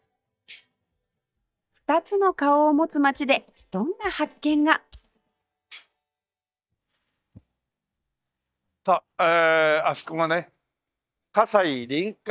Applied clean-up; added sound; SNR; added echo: neural mask model DeepFilterNet 3.